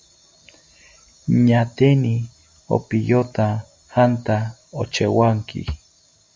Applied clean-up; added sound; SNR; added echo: none; none; none; none.